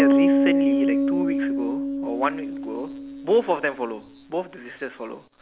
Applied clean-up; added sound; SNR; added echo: none; Bass guitar; -5 dB; none.